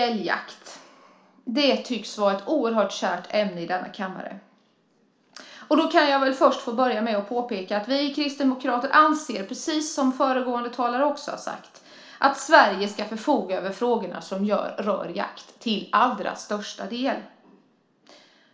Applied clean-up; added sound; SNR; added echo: none; none; none; reverberation time 0.4 s.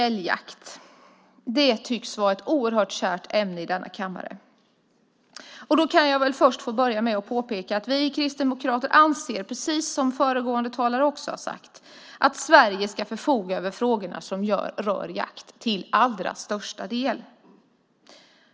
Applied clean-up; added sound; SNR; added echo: none; none; none; none.